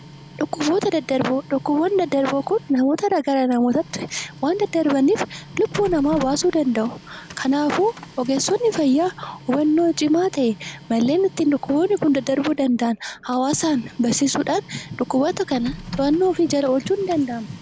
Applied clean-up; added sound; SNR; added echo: none; Printer; 19 dB; none.